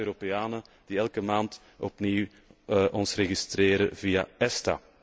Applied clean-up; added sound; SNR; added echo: none; none; none; none.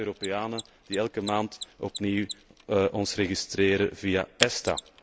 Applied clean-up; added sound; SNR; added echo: none; Mechanisms; 10 dB; none.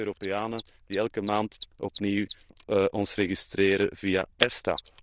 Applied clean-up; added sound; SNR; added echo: neural diffusion model UNIVERSE++.